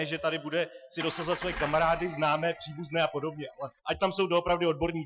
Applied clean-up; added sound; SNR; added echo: classical method Wiener filter.